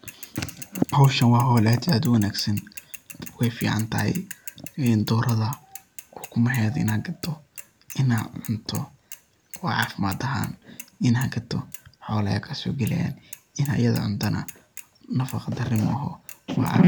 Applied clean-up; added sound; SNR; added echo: none; Mechanisms / Bicycle; 19 dB; none.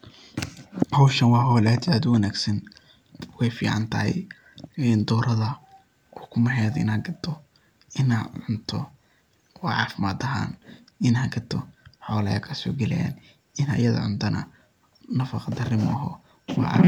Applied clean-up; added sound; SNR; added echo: none; none; none; none.